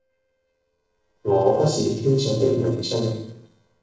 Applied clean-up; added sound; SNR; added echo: neural separator model SepFormer DNS4.